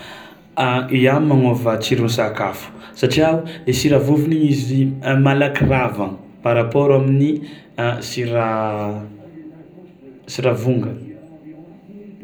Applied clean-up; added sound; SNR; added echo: none; none; none; reverberation time 0.5 s.